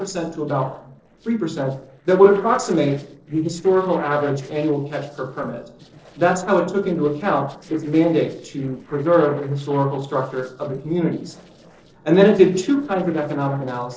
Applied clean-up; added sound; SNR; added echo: neural separator model SepFormer DNS4.